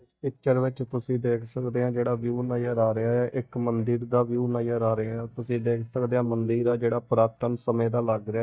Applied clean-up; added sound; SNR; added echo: neural mask model DeepFilterNet 3.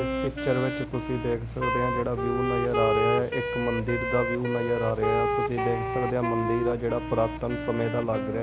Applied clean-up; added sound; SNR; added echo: none; Wind instrument, woodwind instrument; 1 dB; none.